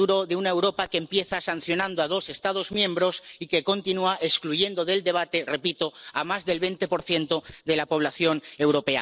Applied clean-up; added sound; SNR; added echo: neural separator model SepFormer DNS4.